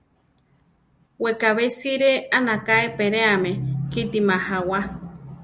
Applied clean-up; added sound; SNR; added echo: none; none; none; none.